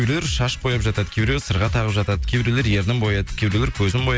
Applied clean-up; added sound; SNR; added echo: none; none; none; none.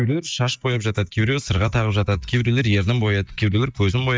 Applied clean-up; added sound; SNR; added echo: neural mask model DeepFilterNet 3.